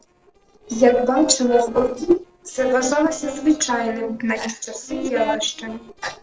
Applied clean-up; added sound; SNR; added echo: neural separator model SepFormer DNS4.